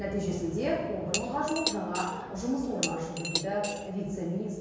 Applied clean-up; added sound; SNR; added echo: none; Cutlery, silverware / Dishes, pots, and pans; 5 dB; reverberation time 1.2 s.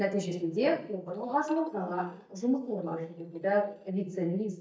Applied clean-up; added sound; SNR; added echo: neural mask model DeepFilterNet 3.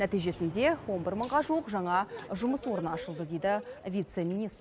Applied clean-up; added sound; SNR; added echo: none; none; none; none.